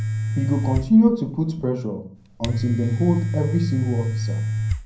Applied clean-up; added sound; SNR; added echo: none; Domestic sounds, home sounds; 3 dB; reverberation time 0.5 s.